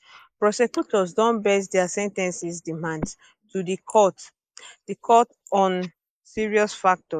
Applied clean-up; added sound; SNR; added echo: neural mask model Resemble Enhance denoiser.